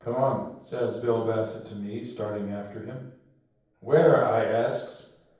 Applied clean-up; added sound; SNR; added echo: none; none; none; reverberation time 0.9 s.